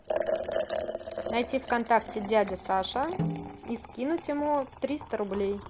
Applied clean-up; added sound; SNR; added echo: none; Liquid + Snare drum; 6 dB; none.